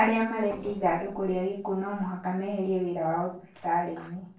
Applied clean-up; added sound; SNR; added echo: neural separator model SepFormer DNS4.